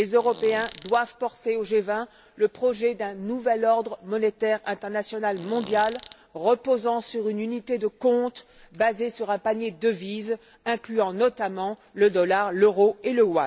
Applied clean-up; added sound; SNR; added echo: none; Fart; 19 dB; none.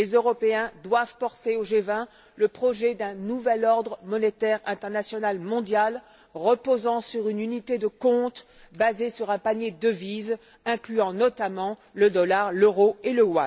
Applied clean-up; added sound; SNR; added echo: none; none; none; none.